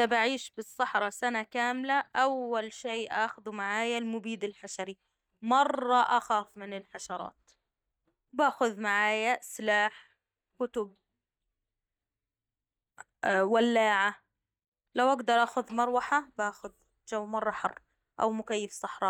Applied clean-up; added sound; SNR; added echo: neural mask model DeepFilterNet 3.